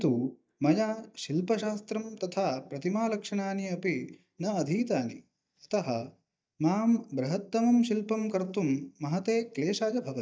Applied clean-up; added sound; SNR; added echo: neural mask model DeepFilterNet 3.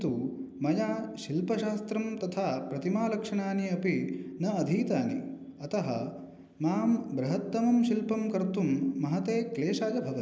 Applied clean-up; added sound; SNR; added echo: none; none; none; none.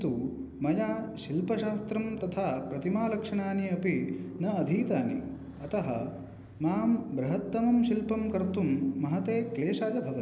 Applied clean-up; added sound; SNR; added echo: none; Motorcycle; 17 dB; none.